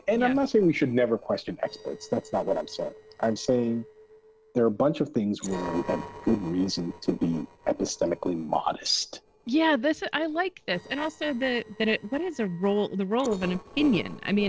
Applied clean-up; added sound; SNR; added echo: neural separator model SepFormer DNS4.